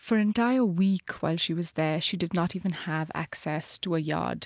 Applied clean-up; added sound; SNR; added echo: none; none; none; none.